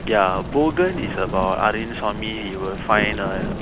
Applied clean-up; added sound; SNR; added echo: none; Thunder / Rain; 7 dB; none.